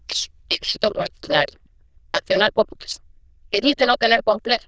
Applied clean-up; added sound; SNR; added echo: neural diffusion model UNIVERSE++.